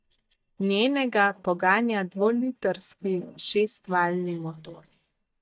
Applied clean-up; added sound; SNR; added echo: neural mask model DeepFilterNet 3.